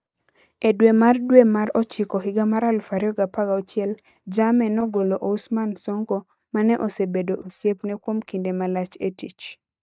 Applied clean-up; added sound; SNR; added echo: neural mask model DeepFilterNet 3.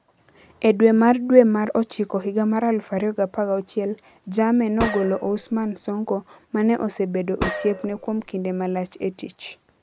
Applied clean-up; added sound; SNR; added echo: none; Gunshot, gunfire; 10 dB; none.